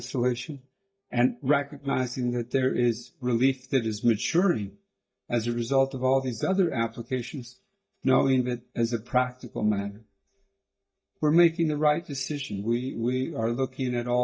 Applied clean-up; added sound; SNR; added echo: neural mask model DeepFilterNet 3.